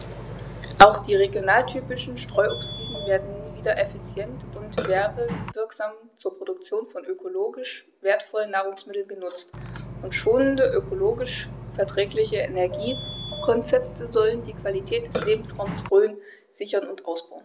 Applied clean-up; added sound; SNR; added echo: none; Burping, eructation; 12 dB; none.